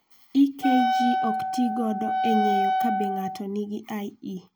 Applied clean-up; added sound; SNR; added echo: none; Wind instrument, woodwind instrument; -1 dB; none.